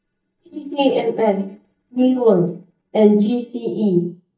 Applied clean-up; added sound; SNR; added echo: neural mask model DeepFilterNet 3.